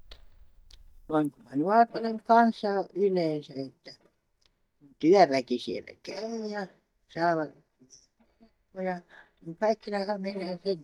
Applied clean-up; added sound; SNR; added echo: neural mask model DeepFilterNet 3.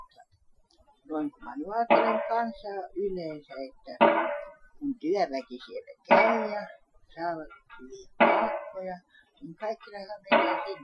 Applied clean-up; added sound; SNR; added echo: classical method Wiener filter.